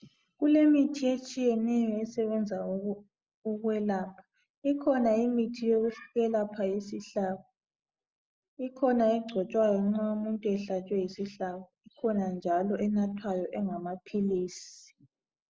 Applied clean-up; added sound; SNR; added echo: none; none; none; none.